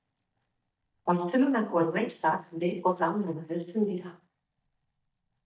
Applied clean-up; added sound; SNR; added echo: neural mask model DeepFilterNet 3.